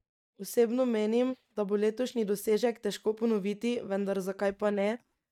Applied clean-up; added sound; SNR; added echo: neural mask model DeepFilterNet 3.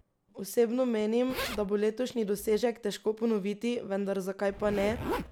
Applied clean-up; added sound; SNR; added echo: none; Zipper (clothing); 12 dB; none.